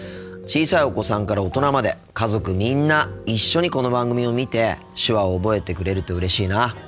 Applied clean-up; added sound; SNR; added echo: none; none; none; none.